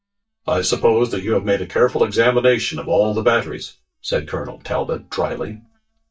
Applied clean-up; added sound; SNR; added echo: neural mask model DeepFilterNet 3.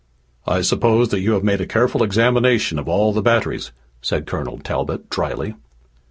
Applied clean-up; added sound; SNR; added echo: none; none; none; none.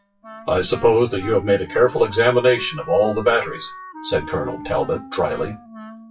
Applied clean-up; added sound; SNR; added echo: classical method WPE with log-MMSE.